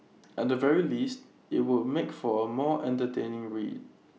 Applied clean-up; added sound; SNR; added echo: none; none; none; none.